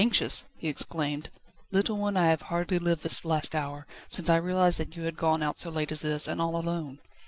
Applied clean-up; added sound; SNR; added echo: none; none; none; none.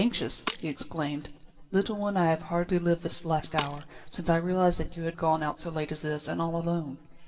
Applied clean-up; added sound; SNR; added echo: none; Shatter; 15 dB; reverberation time 1.4 s.